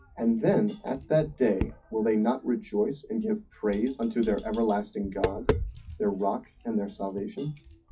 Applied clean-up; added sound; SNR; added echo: classical method WPE with log-MMSE.